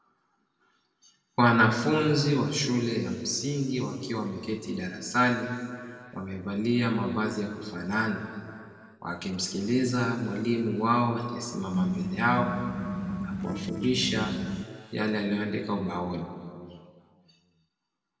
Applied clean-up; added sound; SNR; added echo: neural separator model SepFormer DNS4.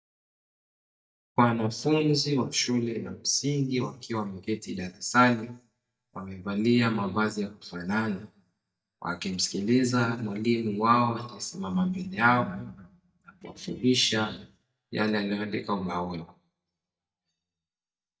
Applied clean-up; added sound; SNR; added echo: neural mask model DeepFilterNet 3.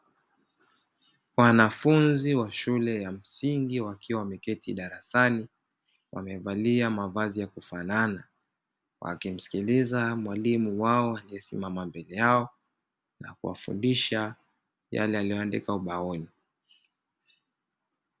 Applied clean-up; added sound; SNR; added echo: none; none; none; none.